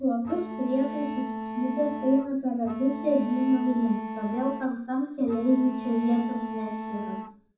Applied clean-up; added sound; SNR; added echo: none; Bowed string instrument; 8 dB; reverberation time 0.6 s.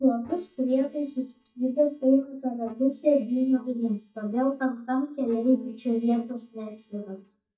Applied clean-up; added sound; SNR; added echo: neural mask model DeepFilterNet 3.